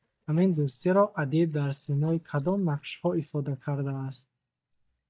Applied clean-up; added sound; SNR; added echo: neural mask model DeepFilterNet 3.